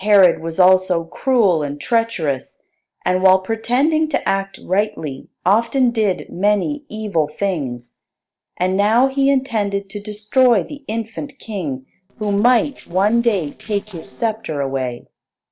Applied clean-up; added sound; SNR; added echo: neural separator model SepFormer DNS4.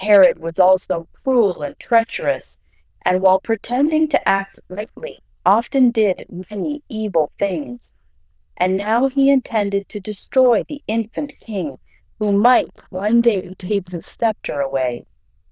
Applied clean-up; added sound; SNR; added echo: neural diffusion model UNIVERSE++.